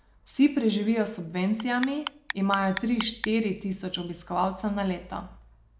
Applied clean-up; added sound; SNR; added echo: none; Clock; 10 dB; none.